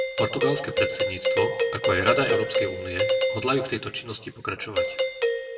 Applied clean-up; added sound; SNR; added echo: none; Doorbell; -3 dB; reverberation time 0.8 s.